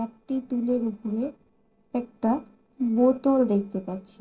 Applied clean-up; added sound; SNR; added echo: neural separator model SepFormer DNS4.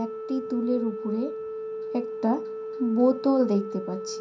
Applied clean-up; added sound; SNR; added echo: none; Organ; 8 dB; reverberation time 0.3 s.